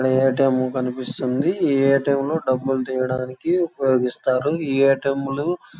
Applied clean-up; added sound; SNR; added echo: none; none; none; none.